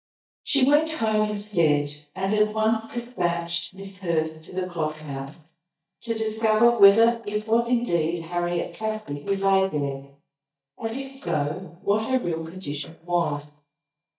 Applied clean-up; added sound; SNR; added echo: neural mask model DeepFilterNet 3.